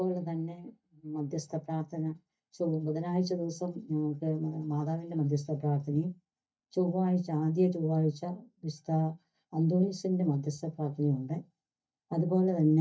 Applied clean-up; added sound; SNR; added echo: neural mask model DeepFilterNet 3.